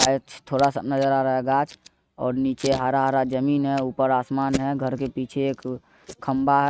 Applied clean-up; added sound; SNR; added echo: neural mask model RNNoise.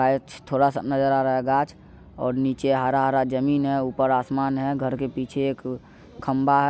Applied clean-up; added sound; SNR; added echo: none; none; none; none.